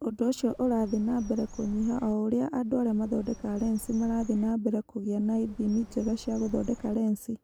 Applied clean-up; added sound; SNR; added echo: none; Bird; 18 dB; none.